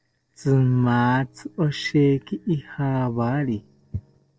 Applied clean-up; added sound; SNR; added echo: neural separator model SepFormer DNS4.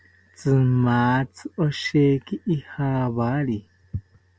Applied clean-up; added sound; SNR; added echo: none; none; none; none.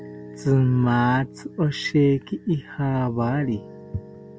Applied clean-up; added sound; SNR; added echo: none; Piano; 19 dB; none.